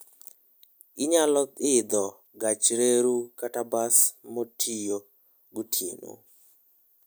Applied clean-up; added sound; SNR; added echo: none; none; none; none.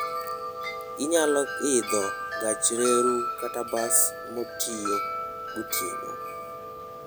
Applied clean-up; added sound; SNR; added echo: none; Wind chime; 4 dB; none.